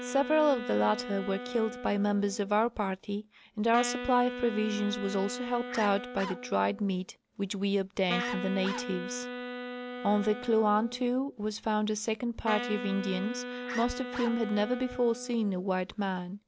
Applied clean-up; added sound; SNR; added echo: none; Bark + Wind instrument, woodwind instrument; 9 dB; none.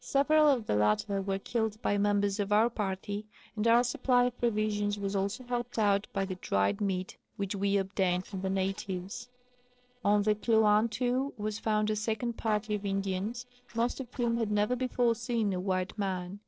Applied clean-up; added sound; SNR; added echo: neural separator model SepFormer DNS4.